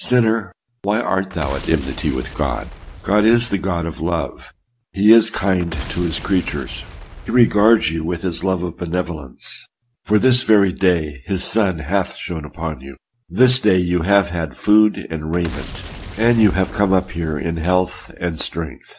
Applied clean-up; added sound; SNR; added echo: none; Boom; 15 dB; none.